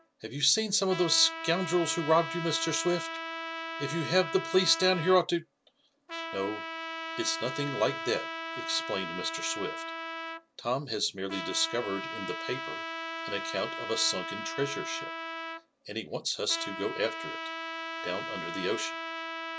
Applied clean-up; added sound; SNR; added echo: none; Trumpet; 6 dB; none.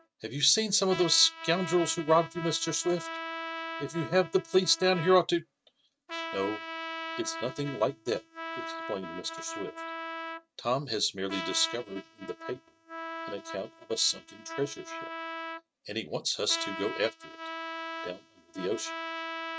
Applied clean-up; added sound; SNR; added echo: neural mask model RNNoise.